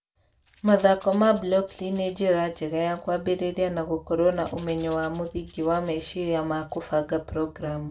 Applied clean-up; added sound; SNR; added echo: none; Rattle / Rattle (instrument); 16 dB; reverberation time 0.2 s.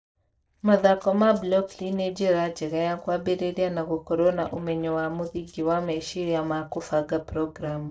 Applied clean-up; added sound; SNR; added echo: neural separator model SepFormer DNS4.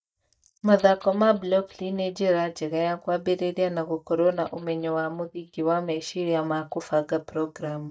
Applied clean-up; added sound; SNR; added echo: neural mask model DeepFilterNet 3.